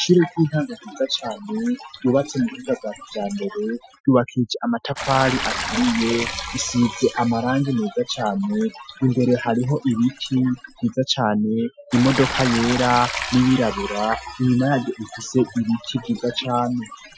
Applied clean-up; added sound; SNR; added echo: classical method Wiener filter.